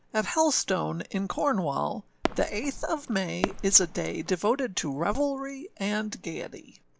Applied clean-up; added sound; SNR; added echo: none; Fireworks; 6 dB; none.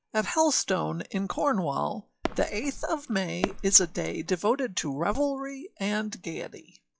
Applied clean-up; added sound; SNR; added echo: classical method log-MMSE.